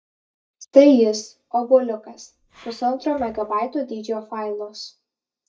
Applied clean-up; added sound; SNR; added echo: neural mask model DeepFilterNet 3.